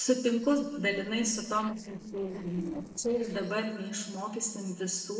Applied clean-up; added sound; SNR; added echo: neural separator model SepFormer DNS4.